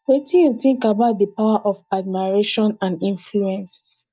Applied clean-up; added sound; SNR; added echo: neural mask model DeepFilterNet 3.